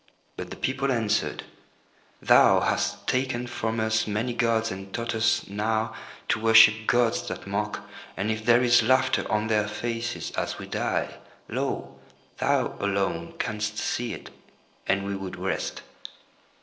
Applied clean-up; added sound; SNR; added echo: neural separator model SepFormer DNS4.